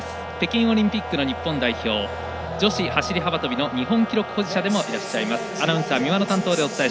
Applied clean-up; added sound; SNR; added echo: none; Trumpet; 16 dB; none.